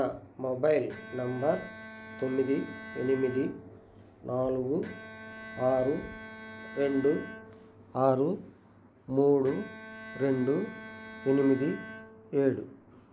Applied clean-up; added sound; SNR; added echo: none; Bowed string instrument; 15 dB; none.